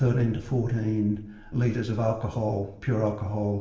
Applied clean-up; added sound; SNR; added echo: none; none; none; reverberation time 0.8 s.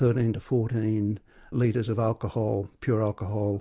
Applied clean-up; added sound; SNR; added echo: none; none; none; none.